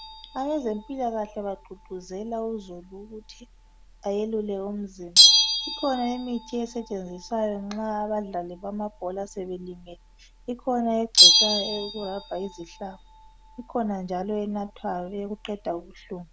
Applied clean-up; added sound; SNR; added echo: none; Bell; -3 dB; none.